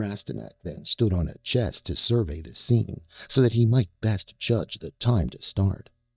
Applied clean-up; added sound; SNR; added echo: neural mask model DeepFilterNet 3.